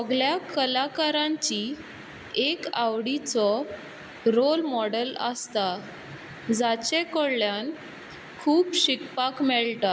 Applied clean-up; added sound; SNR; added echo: none; none; none; none.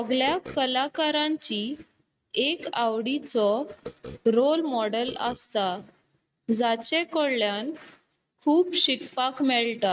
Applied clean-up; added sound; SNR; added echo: neural mask model RNNoise.